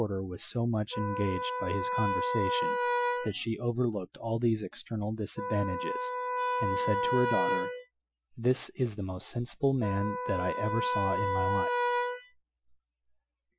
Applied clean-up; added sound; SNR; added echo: classical method Wiener filter.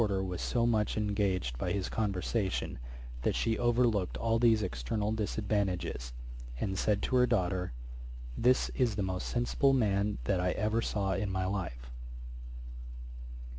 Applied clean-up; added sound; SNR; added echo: none; none; none; none.